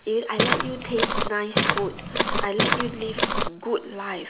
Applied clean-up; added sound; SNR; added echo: none; Walk, footsteps; -5 dB; none.